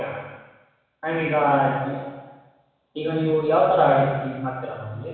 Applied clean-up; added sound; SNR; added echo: none; none; none; reverberation time 1.1 s.